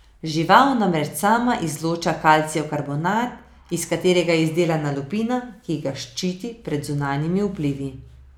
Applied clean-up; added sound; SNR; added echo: none; none; none; none.